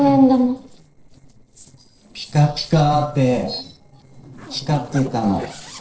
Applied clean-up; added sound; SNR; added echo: neural separator model SepFormer DNS4.